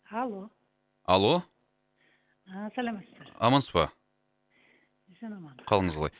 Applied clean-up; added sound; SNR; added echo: none; none; none; none.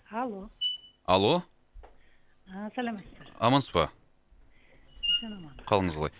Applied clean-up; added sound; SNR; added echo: none; Screech; 9 dB; none.